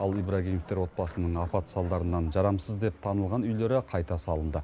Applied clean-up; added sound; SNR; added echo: none; none; none; none.